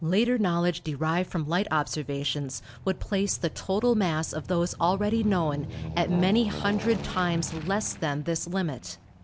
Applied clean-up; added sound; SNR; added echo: none; Aircraft; 13 dB; none.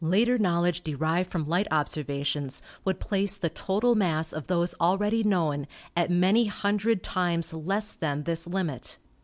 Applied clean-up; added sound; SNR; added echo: none; none; none; none.